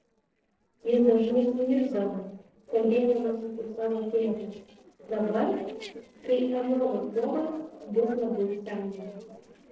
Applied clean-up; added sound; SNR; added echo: neural separator model SepFormer DNS4.